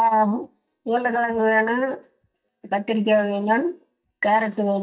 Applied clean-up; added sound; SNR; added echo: neural mask model DeepFilterNet 3.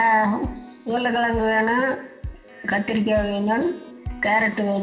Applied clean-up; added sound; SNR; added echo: none; Keyboard (musical); 15 dB; reverberation time 0.8 s.